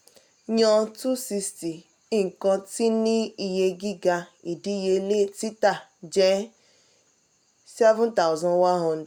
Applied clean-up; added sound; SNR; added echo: none; none; none; none.